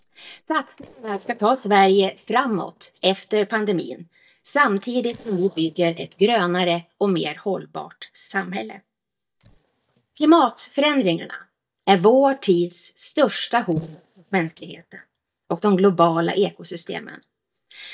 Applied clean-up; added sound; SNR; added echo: neural mask model DeepFilterNet 3.